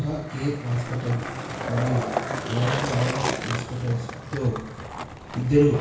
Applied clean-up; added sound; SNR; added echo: none; Skateboard; 5 dB; reverberation time 0.6 s.